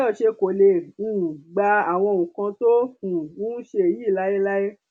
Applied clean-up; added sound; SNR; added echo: none; none; none; none.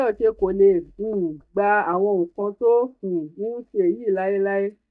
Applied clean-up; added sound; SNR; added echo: neural mask model DeepFilterNet 3.